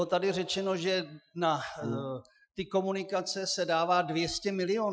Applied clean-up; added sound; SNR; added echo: classical method Wiener filter.